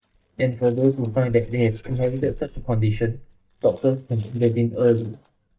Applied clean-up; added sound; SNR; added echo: neural mask model DeepFilterNet 3.